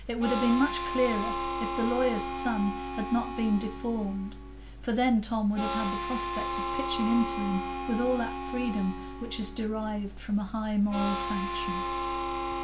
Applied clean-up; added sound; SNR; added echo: none; Harmonica; 5 dB; none.